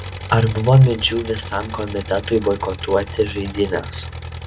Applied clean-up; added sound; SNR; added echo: none; Engine; 11 dB; none.